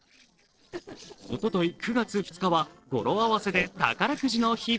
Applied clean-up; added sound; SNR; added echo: neural separator model SepFormer DNS4.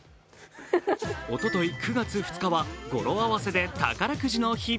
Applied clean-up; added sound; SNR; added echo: none; none; none; none.